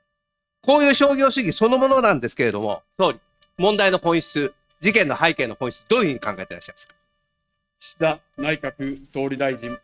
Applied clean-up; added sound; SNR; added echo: neural mask model RNNoise.